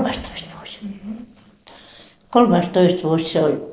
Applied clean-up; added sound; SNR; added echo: neural separator model SepFormer DNS4.